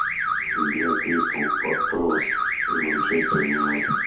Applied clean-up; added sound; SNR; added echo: none; Alarm / Car; -3 dB; reverberation time 0.5 s.